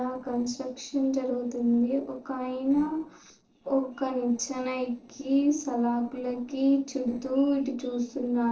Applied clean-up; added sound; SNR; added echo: neural separator model SepFormer DNS4.